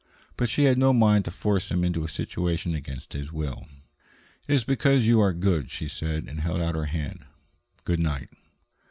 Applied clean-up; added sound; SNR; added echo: none; none; none; none.